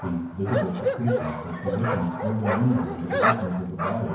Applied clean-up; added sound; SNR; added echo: none; Bark; 1 dB; reverberation time 0.9 s.